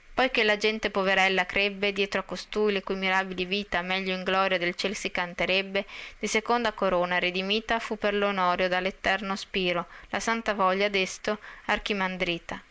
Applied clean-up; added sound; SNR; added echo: neural mask model Resemble Enhance denoiser.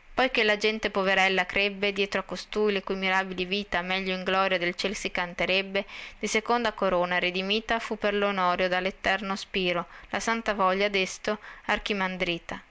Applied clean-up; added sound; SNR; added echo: none; none; none; none.